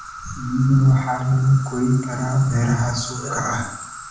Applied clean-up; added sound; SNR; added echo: none; Insect; 16 dB; reverberation time 0.6 s.